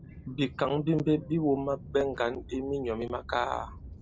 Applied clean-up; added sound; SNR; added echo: none; Aircraft; 16 dB; none.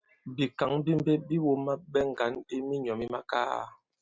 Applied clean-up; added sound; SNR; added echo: none; none; none; none.